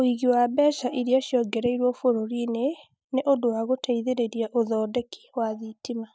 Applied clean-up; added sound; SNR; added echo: neural mask model DeepFilterNet 3.